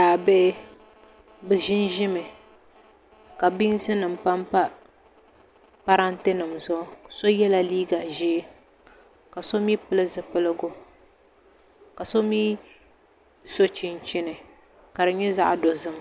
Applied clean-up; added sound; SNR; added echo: none; none; none; none.